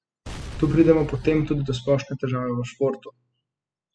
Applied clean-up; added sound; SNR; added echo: classical method spectral subtraction.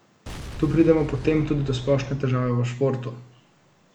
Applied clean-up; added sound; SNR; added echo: none; Boom; 14 dB; none.